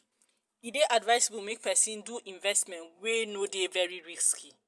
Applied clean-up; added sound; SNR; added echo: none; none; none; none.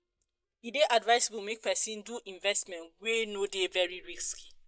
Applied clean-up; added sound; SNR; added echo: neural mask model DeepFilterNet 3.